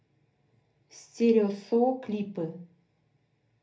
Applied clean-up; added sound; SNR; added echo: none; none; none; reverberation time 0.3 s.